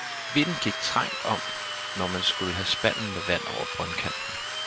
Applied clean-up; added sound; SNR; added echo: none; Drill; 3 dB; none.